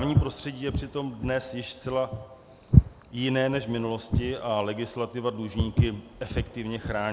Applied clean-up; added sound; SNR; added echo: none; Walk, footsteps; -2 dB; none.